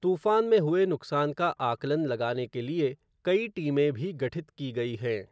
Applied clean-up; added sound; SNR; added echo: none; none; none; none.